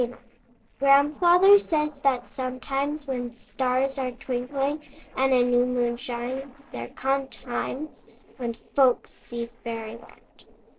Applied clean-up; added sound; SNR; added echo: neural separator model SepFormer DNS4.